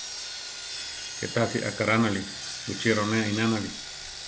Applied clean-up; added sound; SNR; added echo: none; Sawing; 8 dB; none.